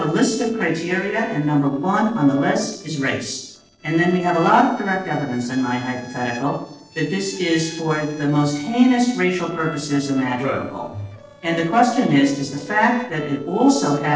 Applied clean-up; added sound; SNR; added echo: neural separator model SepFormer DNS4.